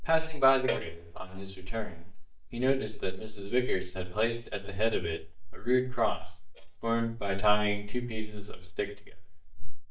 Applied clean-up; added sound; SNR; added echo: neural mask model DeepFilterNet 3.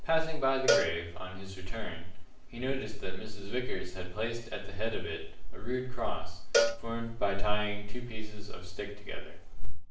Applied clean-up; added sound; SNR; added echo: none; Cowbell; 8 dB; reverberation time 0.5 s.